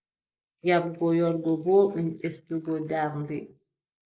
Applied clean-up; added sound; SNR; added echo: neural mask model Resemble Enhance denoiser.